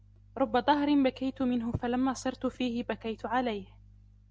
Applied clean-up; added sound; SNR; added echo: none; none; none; none.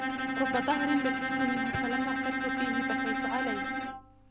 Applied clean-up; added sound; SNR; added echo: none; Bowed string instrument; -3 dB; none.